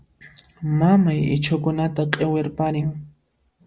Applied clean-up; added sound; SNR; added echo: none; none; none; none.